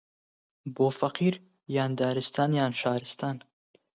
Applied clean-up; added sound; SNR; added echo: none; none; none; none.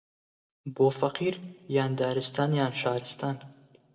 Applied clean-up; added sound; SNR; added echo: none; none; none; reverberation time 1.1 s.